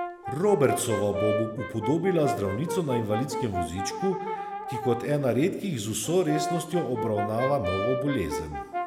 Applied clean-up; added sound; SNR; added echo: none; Brass instrument; 5 dB; none.